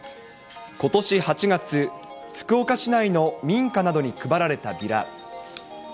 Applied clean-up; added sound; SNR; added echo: none; none; none; none.